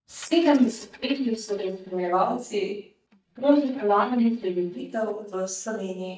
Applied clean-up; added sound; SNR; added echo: neural mask model DeepFilterNet 3.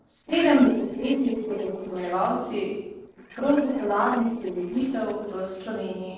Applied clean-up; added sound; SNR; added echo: neural separator model SepFormer DNS4.